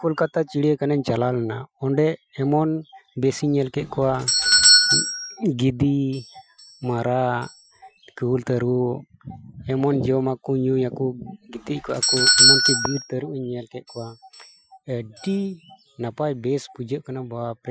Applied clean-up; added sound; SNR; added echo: classical method Wiener filter.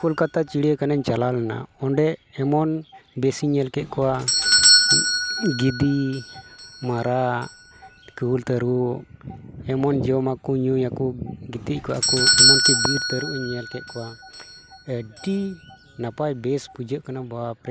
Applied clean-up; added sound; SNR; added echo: none; Doorbell; 0 dB; none.